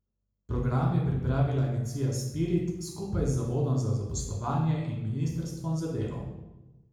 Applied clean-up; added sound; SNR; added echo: none; none; none; reverberation time 0.9 s.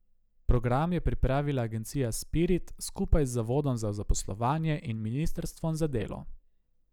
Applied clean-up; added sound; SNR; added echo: none; none; none; none.